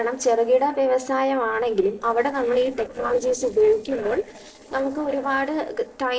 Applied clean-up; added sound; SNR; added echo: neural separator model SepFormer DNS4.